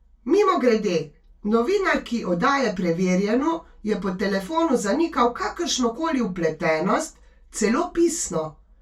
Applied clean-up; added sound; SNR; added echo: none; none; none; reverberation time 0.1 s.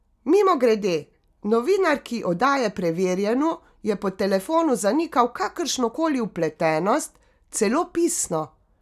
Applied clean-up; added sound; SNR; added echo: none; none; none; none.